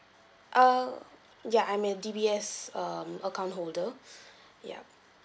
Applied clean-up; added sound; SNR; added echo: none; none; none; none.